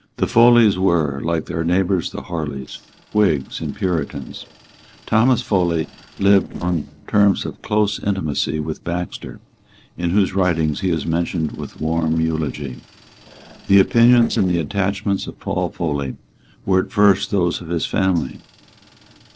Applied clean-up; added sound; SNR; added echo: neural separator model SepFormer DNS4.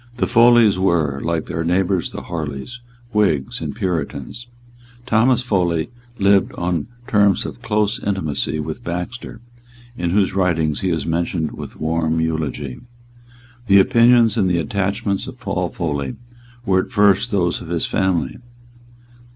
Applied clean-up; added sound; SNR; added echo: none; none; none; none.